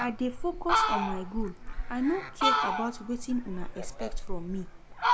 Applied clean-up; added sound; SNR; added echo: none; Fowl; -3 dB; none.